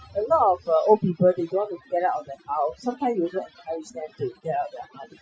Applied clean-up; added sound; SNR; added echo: classical method Wiener filter.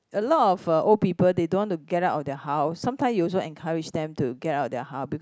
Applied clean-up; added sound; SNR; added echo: none; none; none; none.